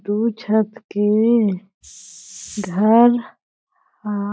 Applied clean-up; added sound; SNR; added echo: none; Hiss; 20 dB; none.